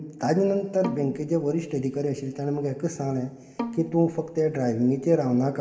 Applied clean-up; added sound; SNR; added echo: none; Bowed string instrument; 14 dB; reverberation time 1.8 s.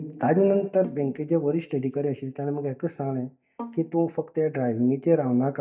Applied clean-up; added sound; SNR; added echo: neural mask model DeepFilterNet 3.